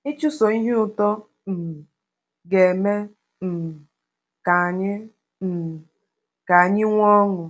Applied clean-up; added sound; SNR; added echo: none; none; none; none.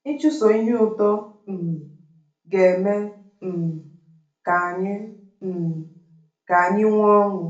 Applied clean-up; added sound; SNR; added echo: none; none; none; reverberation time 0.4 s.